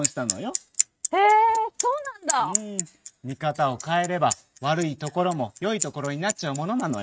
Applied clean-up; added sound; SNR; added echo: neural mask model RNNoise.